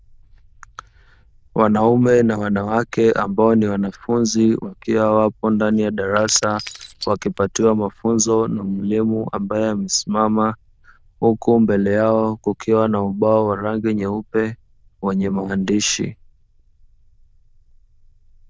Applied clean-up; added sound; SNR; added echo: neural diffusion model UNIVERSE++.